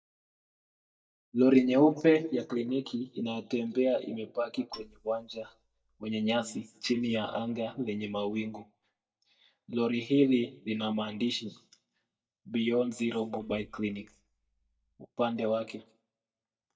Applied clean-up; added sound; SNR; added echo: neural mask model DeepFilterNet 3.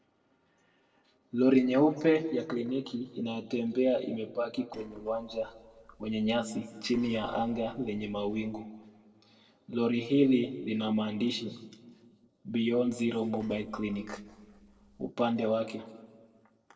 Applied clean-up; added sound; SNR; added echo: neural separator model SepFormer DNS4.